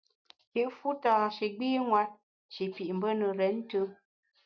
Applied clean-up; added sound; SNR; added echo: none; none; none; none.